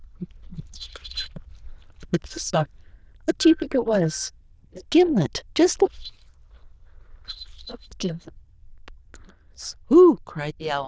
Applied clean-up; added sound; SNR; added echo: neural diffusion model UNIVERSE++.